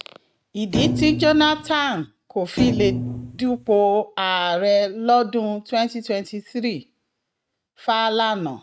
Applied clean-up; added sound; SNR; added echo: neural mask model RNNoise.